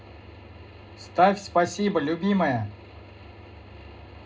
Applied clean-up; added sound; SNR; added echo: none; none; none; reverberation time 0.2 s.